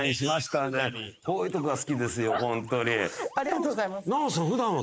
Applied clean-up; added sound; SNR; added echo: neural mask model Resemble Enhance denoiser.